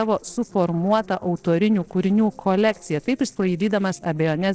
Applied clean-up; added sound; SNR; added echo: neural separator model SepFormer DNS4.